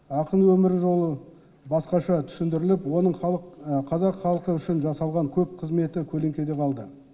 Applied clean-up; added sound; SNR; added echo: none; none; none; none.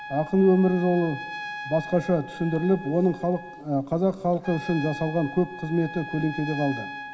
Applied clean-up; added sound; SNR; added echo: none; Trumpet; 13 dB; none.